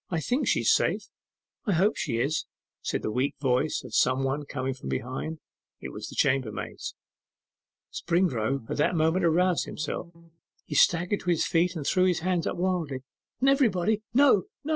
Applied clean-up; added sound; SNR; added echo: neural separator model SepFormer DNS4.